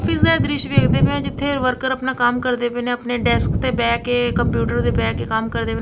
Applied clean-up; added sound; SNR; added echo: none; Thunder; 1 dB; none.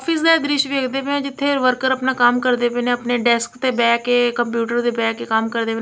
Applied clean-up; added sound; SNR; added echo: none; none; none; none.